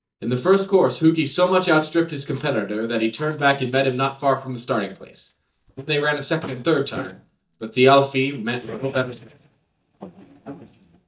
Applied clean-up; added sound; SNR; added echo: neural mask model DeepFilterNet 3.